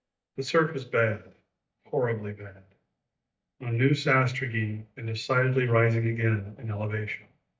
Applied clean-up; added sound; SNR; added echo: neural mask model DeepFilterNet 3.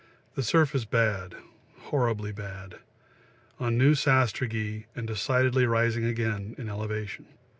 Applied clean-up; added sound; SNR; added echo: none; none; none; none.